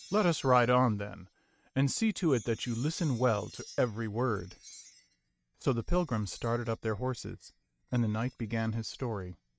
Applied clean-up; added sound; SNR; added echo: neural mask model RNNoise.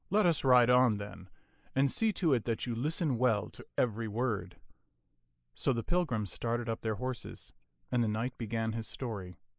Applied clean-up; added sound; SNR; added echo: neural mask model Resemble Enhance denoiser.